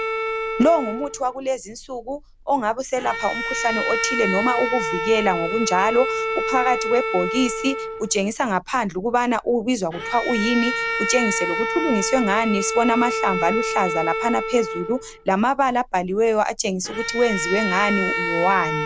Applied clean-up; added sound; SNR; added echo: none; Bowed string instrument; 4 dB; none.